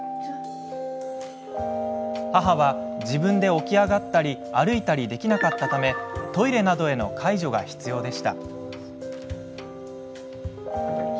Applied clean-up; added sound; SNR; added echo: none; none; none; none.